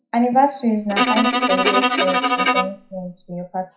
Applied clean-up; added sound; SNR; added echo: classical method WPE with log-MMSE.